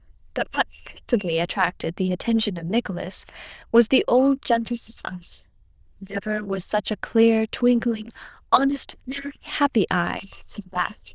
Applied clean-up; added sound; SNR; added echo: neural diffusion model UNIVERSE++.